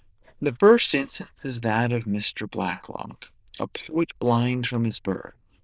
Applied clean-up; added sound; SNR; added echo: neural diffusion model UNIVERSE++.